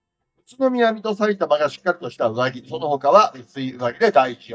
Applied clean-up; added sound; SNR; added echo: neural mask model DeepFilterNet 3.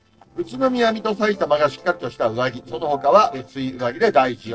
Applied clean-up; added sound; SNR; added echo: neural separator model SepFormer DNS4.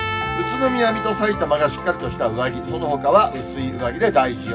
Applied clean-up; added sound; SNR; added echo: none; Trumpet; 10 dB; reverberation time 0.4 s.